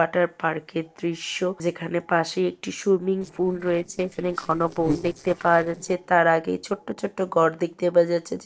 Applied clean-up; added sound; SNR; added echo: neural separator model SepFormer DNS4.